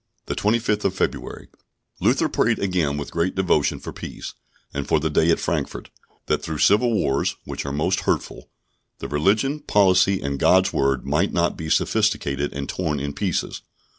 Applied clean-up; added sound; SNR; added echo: none; none; none; none.